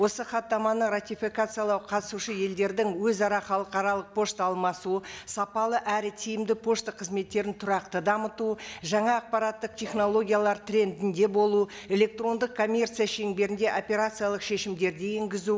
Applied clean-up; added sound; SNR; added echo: none; none; none; none.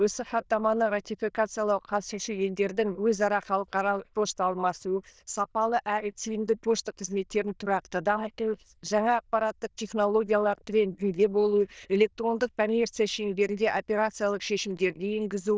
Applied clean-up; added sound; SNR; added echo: neural diffusion model UNIVERSE++.